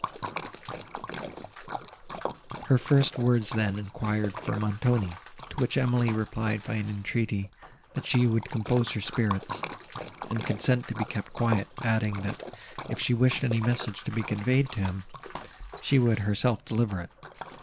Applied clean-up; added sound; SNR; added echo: none; Splash, splatter; 11 dB; none.